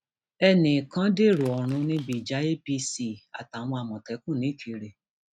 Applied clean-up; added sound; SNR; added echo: neural mask model RNNoise.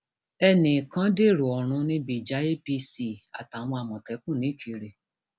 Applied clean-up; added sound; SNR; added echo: none; none; none; none.